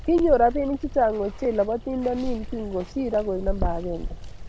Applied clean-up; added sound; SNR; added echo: none; Water; 7 dB; none.